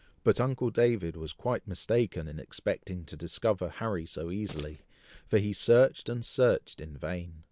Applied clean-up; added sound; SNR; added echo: none; Keys jangling; 14 dB; none.